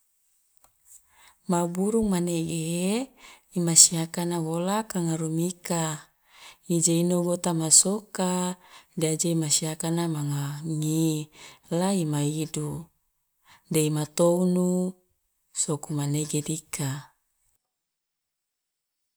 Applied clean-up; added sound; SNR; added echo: none; none; none; none.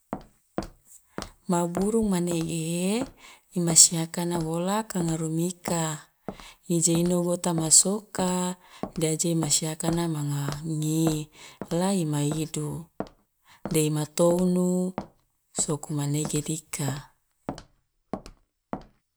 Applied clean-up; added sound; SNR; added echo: none; Walk, footsteps; 14 dB; none.